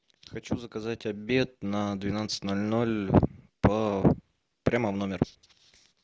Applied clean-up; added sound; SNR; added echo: none; none; none; none.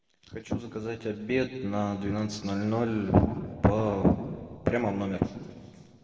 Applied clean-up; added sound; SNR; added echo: none; none; none; reverberation time 1.8 s.